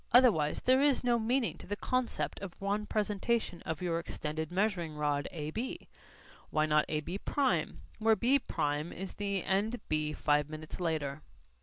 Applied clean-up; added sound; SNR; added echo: none; none; none; none.